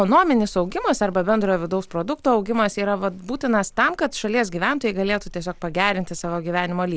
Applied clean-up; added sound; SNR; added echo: none; Crackle; 18 dB; none.